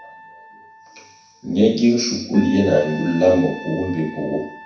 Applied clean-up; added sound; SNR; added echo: none; Trumpet; 18 dB; reverberation time 0.6 s.